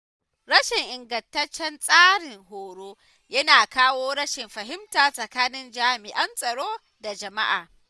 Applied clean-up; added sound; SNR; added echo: none; none; none; none.